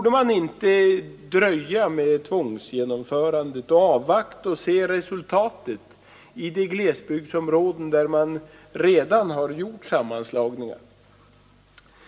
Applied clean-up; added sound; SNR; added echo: none; none; none; reverberation time 1.0 s.